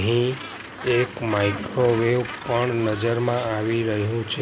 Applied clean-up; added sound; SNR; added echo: none; Gull, seagull; 14 dB; none.